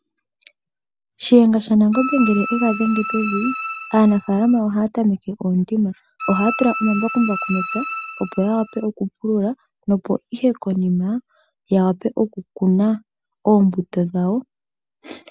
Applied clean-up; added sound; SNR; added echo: none; Bowed string instrument; 7 dB; none.